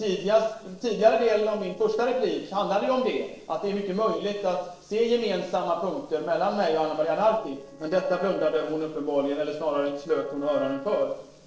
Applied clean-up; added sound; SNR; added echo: neural separator model SepFormer DNS4.